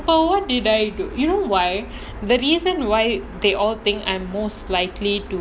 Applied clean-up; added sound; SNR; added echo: none; none; none; none.